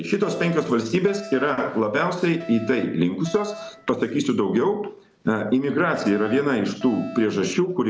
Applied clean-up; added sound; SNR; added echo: none; Alarm; 17 dB; none.